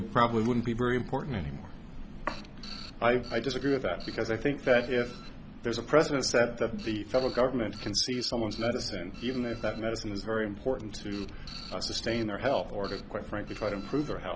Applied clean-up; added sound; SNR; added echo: none; Printer; 19 dB; none.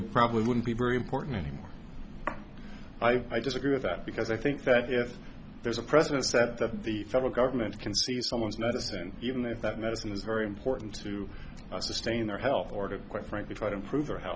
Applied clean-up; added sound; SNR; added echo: none; none; none; none.